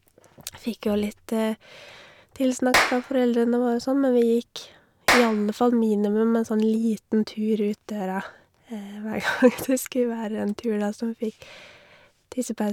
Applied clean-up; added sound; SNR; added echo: none; Clapping; 4 dB; none.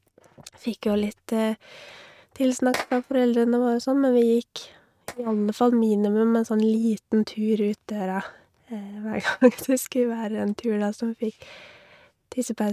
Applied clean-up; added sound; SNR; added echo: neural mask model RNNoise.